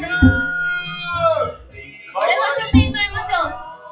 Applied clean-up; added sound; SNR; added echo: classical method WPE with log-MMSE.